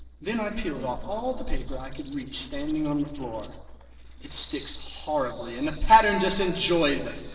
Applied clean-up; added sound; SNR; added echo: neural separator model SepFormer DNS4.